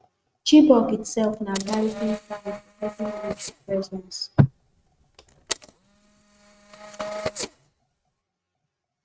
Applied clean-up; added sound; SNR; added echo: neural mask model RNNoise.